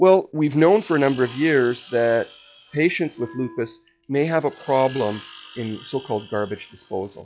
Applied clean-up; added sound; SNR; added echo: classical method log-MMSE.